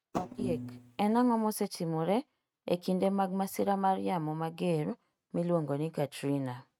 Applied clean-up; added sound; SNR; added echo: neural mask model RNNoise.